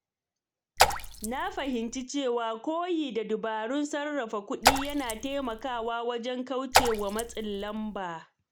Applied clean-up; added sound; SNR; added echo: none; Raindrop / Splash, splatter; -3 dB; none.